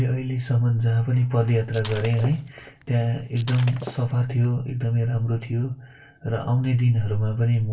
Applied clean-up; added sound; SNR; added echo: none; Shatter; 16 dB; reverberation time 0.2 s.